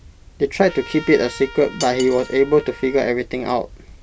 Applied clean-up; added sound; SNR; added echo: none; Cutlery, silverware + Trumpet; 17 dB; none.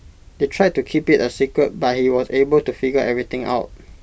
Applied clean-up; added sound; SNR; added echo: none; none; none; none.